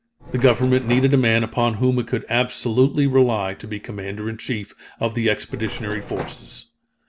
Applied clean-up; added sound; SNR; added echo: none; Mechanisms; 12 dB; none.